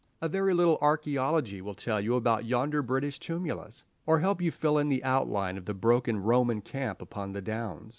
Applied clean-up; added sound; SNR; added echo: none; none; none; none.